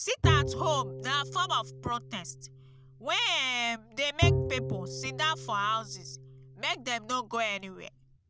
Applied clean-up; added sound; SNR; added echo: none; Bowed string instrument; 2 dB; none.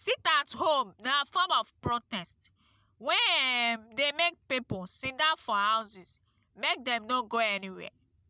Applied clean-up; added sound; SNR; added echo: none; none; none; none.